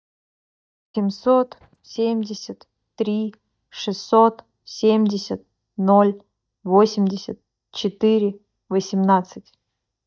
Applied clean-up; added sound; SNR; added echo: neural mask model DeepFilterNet 3.